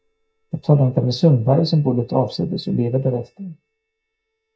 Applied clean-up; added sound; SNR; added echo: neural mask model DeepFilterNet 3.